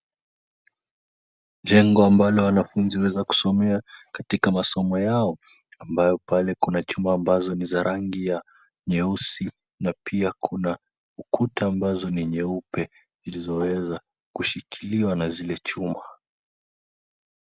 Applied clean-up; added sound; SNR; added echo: none; none; none; none.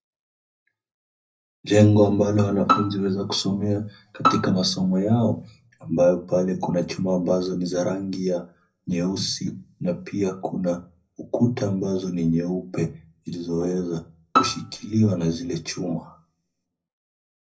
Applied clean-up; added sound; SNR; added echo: none; Bowed string instrument; 3 dB; reverberation time 0.4 s.